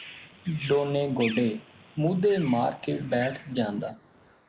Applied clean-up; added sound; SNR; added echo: neural mask model Resemble Enhance denoiser.